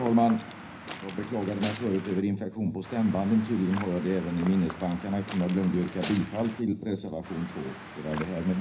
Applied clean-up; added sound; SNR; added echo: none; Waves, surf / Wind; 13 dB; reverberation time 0.5 s.